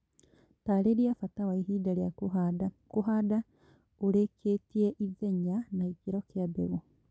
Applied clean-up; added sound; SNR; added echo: none; none; none; none.